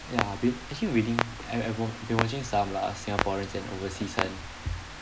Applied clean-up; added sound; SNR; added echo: none; Clock; 5 dB; none.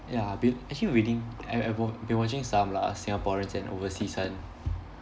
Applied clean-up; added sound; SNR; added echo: none; none; none; none.